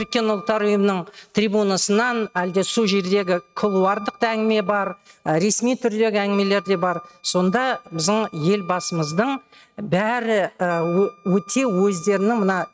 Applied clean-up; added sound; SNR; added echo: neural mask model RNNoise.